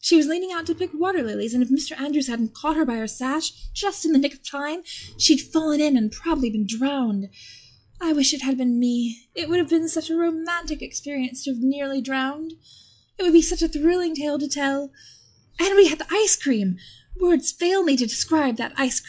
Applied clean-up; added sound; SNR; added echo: classical method log-MMSE.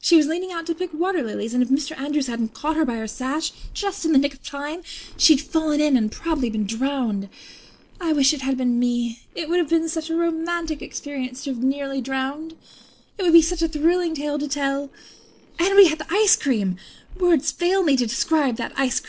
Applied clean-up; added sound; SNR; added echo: neural separator model SepFormer DNS4.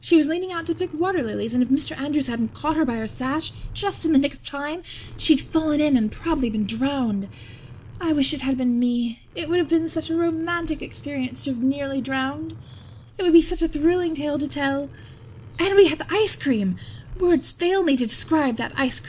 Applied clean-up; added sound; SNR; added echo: none; Truck; 19 dB; none.